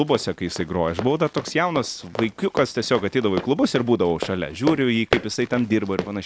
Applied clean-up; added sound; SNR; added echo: none; Run; 10 dB; none.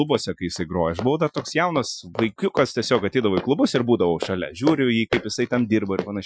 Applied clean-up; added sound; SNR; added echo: classical method Wiener filter.